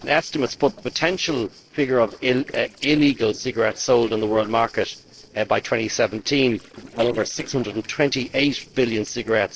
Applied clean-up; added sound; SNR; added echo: neural separator model SepFormer DNS4.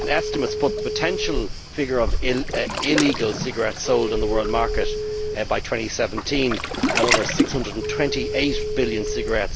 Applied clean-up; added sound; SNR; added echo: none; Waves, surf + Telephone; 1 dB; none.